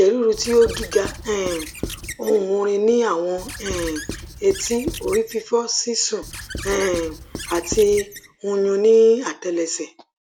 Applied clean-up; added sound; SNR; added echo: none; Squeak / Writing; 13 dB; none.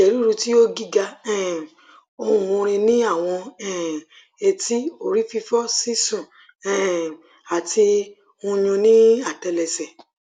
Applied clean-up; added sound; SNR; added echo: none; none; none; none.